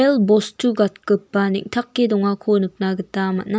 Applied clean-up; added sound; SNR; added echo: none; none; none; none.